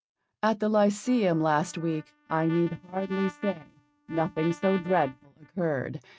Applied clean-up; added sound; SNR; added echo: neural mask model RNNoise.